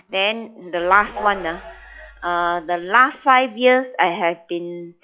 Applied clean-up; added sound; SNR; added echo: classical method log-MMSE.